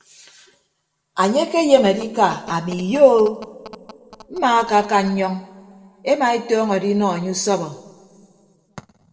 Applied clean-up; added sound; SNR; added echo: neural separator model SepFormer DNS4.